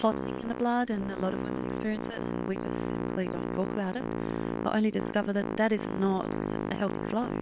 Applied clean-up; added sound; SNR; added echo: neural separator model SepFormer WHAM!.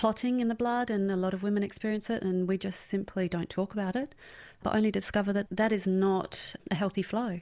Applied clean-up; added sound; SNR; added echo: none; none; none; none.